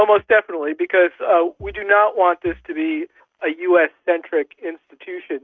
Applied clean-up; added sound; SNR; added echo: neural mask model RNNoise.